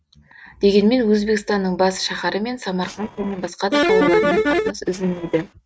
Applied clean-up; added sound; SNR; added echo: neural mask model RNNoise.